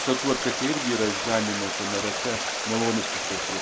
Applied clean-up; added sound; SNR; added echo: none; Stream; 1 dB; none.